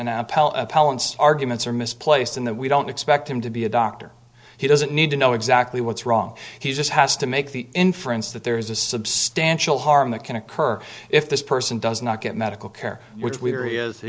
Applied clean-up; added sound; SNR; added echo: none; none; none; none.